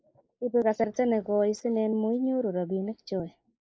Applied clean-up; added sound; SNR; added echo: neural mask model Resemble Enhance denoiser.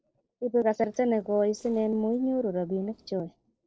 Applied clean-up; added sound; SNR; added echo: neural separator model SepFormer DNS4.